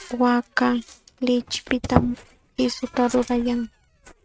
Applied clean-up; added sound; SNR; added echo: neural mask model RNNoise.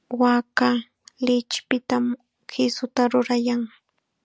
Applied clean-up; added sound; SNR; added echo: none; none; none; none.